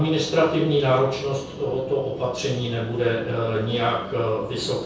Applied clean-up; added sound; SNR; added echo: none; Train; 16 dB; reverberation time 0.6 s.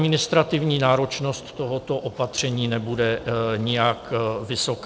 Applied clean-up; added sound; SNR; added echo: none; none; none; none.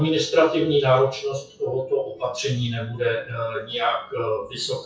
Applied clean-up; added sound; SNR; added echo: classical method WPE with log-MMSE.